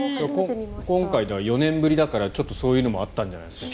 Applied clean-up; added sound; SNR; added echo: none; none; none; none.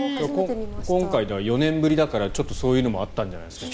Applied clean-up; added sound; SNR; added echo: none; Splash, splatter; 12 dB; none.